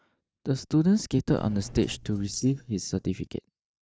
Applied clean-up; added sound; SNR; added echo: neural mask model DeepFilterNet 3.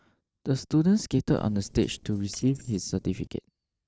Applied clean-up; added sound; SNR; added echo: neural separator model SepFormer DNS4.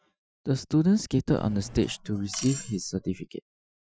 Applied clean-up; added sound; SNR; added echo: classical method Wiener filter.